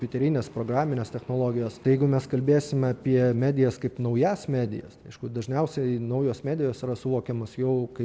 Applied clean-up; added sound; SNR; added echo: none; none; none; none.